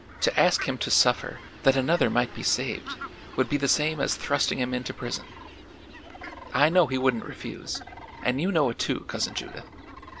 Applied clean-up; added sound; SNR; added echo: none; Fowl; 15 dB; none.